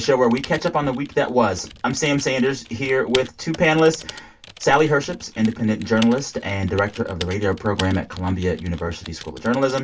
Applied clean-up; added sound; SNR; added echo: none; Typing; 18 dB; reverberation time 0.1 s.